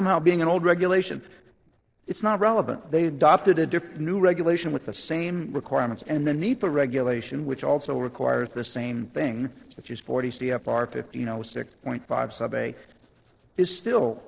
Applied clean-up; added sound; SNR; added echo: neural separator model SepFormer DNS4.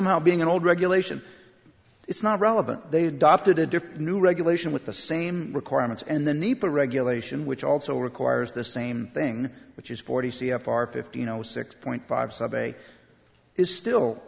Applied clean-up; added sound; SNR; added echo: none; none; none; none.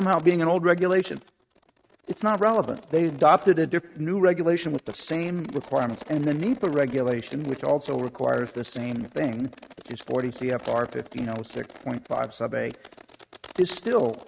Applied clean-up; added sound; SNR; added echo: neural mask model RNNoise.